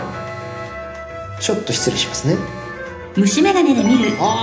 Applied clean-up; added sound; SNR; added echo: none; Alarm; 17 dB; reverberation time 0.8 s.